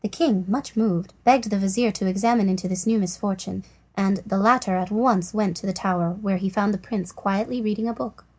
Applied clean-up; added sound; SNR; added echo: none; none; none; none.